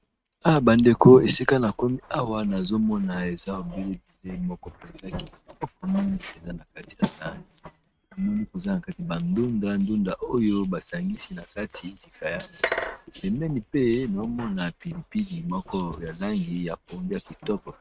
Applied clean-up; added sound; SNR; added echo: neural mask model RNNoise.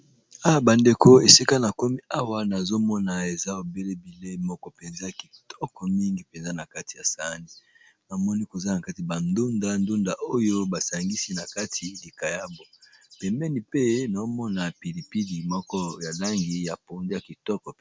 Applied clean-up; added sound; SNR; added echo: none; none; none; none.